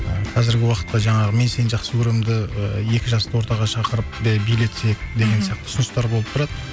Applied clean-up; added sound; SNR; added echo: none; none; none; none.